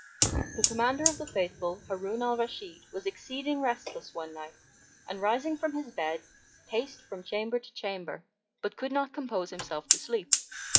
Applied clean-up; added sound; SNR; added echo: classical method WPE with log-MMSE.